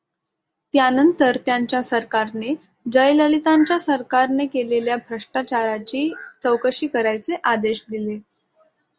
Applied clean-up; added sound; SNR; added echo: none; none; none; none.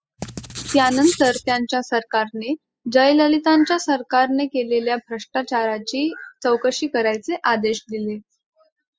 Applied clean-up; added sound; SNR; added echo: classical method spectral subtraction.